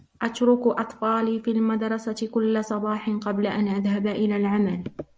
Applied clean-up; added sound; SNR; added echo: none; none; none; none.